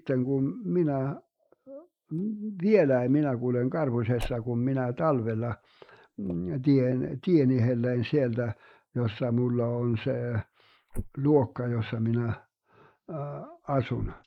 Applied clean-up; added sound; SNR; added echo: neural mask model Resemble Enhance denoiser.